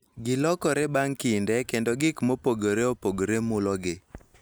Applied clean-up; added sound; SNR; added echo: none; none; none; none.